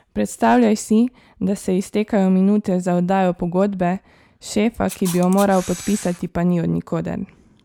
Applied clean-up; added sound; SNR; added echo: none; Camera; 15 dB; none.